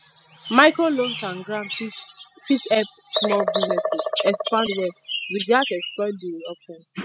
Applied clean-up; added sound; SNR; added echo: classical method spectral subtraction.